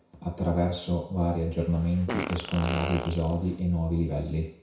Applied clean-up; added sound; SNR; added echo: none; Fart; 8 dB; reverberation time 0.6 s.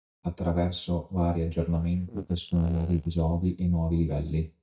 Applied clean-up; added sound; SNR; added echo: neural mask model DeepFilterNet 3.